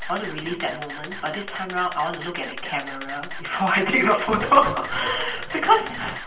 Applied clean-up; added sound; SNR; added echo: none; Camera; 13 dB; reverberation time 0.3 s.